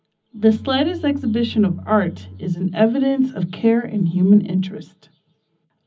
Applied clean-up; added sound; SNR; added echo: none; Bowed string instrument; 18 dB; reverberation time 0.4 s.